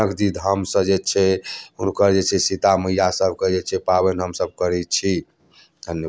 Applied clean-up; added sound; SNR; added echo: none; none; none; none.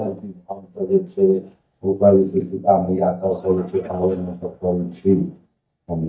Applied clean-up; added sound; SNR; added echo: neural mask model DeepFilterNet 3.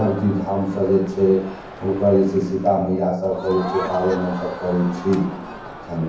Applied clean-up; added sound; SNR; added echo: none; Crowd; 13 dB; reverberation time 0.9 s.